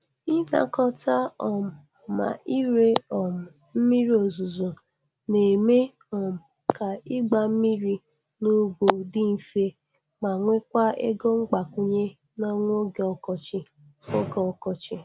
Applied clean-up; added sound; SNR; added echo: none; none; none; none.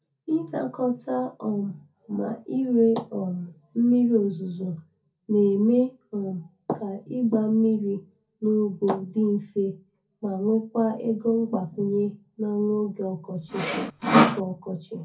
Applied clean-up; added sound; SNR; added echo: none; Sawing; -2 dB; reverberation time 0.3 s.